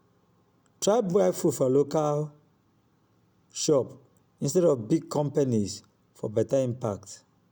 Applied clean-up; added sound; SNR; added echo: none; none; none; none.